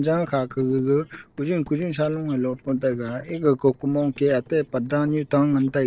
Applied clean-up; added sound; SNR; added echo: neural separator model SepFormer DNS4.